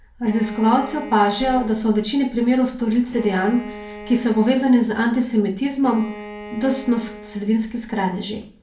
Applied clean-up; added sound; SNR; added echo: none; Bowed string instrument; 17 dB; reverberation time 0.3 s.